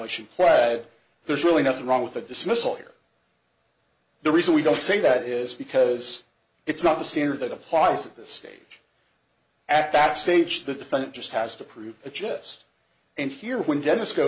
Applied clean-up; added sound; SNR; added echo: none; none; none; none.